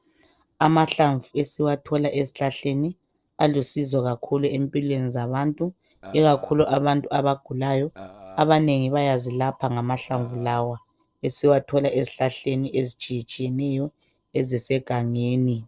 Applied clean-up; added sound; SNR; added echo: neural separator model SepFormer DNS4.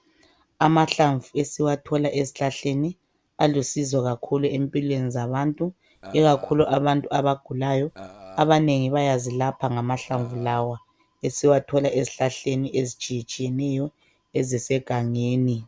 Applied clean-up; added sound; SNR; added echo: none; Burping, eructation; 19 dB; none.